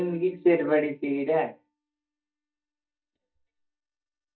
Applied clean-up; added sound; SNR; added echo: neural mask model DeepFilterNet 3.